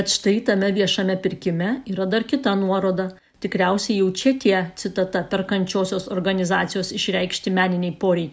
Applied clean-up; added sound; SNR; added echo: none; none; none; none.